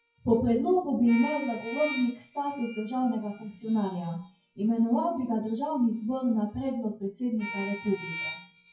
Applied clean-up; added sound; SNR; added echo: classical method WPE with log-MMSE.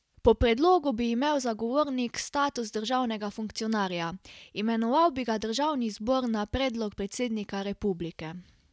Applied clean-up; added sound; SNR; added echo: none; none; none; none.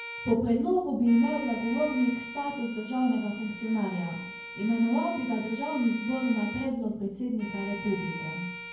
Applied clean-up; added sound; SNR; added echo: none; Bowed string instrument; 12 dB; reverberation time 0.9 s.